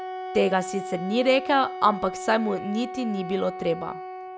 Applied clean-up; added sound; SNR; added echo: none; Wind instrument, woodwind instrument; 9 dB; none.